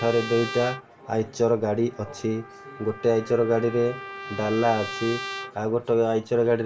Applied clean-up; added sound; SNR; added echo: none; Trumpet; 13 dB; reverberation time 0.2 s.